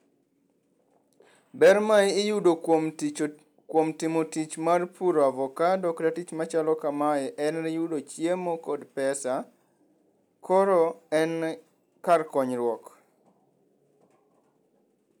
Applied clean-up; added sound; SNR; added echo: none; none; none; none.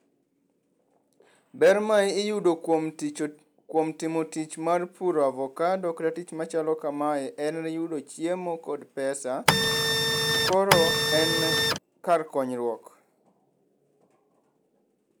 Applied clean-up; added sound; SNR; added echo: none; Printer; -4 dB; none.